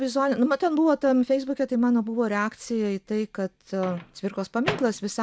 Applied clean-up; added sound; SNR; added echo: none; Microwave oven; 17 dB; none.